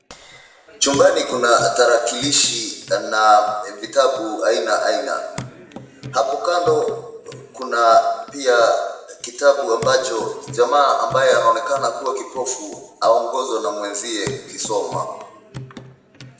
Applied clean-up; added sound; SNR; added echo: none; Hands / Wood; 20 dB; reverberation time 0.9 s.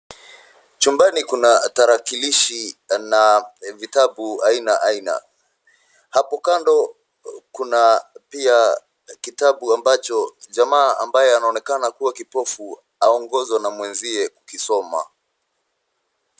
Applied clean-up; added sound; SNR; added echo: none; none; none; none.